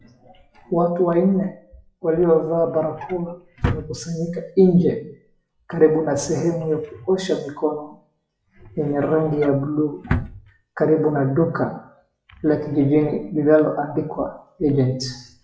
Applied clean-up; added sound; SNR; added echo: classical method WPE with log-MMSE.